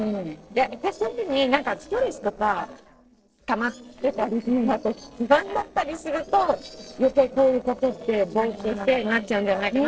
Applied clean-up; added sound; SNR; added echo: neural separator model SepFormer DNS4.